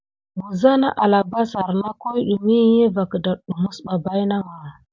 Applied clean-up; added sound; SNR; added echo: none; none; none; none.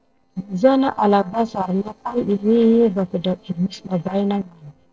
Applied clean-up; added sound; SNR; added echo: neural separator model SepFormer DNS4.